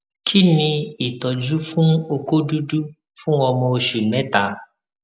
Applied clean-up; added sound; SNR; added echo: none; none; none; none.